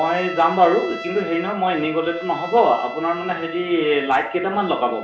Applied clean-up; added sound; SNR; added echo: none; Trumpet; 13 dB; reverberation time 0.5 s.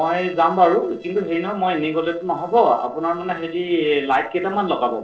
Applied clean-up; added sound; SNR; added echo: neural separator model SepFormer DNS4.